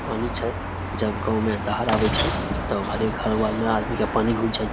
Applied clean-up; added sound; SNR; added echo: none; Car passing by / Traffic noise, roadway noise / Engine + Sliding door / Train; 3 dB; none.